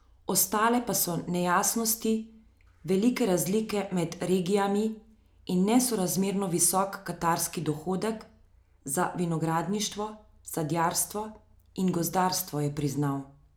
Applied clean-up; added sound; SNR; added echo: none; none; none; none.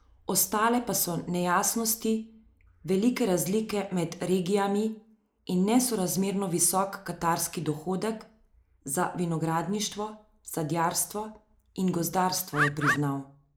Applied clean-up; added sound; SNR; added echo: neural mask model Resemble Enhance denoiser.